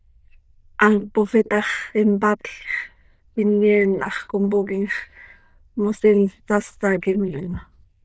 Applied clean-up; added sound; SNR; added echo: neural diffusion model UNIVERSE++.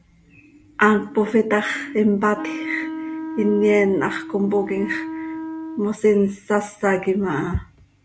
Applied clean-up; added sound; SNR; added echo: none; Wind instrument, woodwind instrument; 9 dB; none.